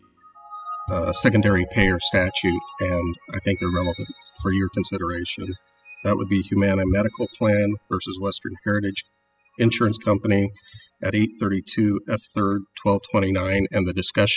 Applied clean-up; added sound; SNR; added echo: classical method spectral subtraction.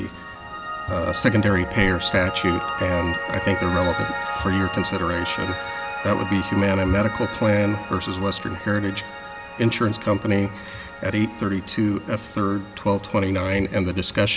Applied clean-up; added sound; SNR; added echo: none; Piano; 9 dB; none.